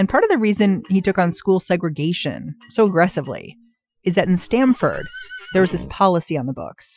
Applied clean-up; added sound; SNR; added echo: classical method Wiener filter.